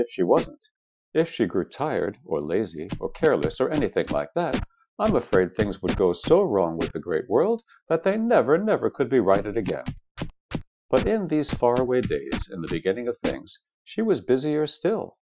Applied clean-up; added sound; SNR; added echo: classical method Wiener filter.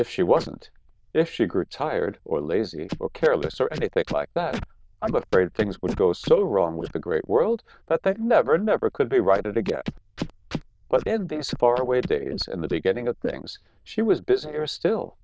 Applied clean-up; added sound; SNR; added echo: neural diffusion model UNIVERSE++.